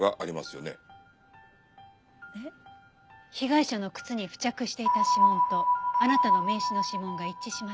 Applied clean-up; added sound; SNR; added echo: none; none; none; none.